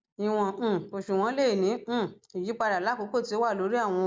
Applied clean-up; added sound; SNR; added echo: none; none; none; none.